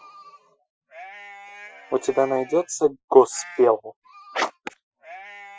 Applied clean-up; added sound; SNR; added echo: classical method Wiener filter.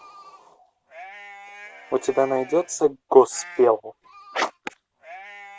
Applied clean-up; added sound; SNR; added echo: none; Livestock, farm animals, working animals; 20 dB; none.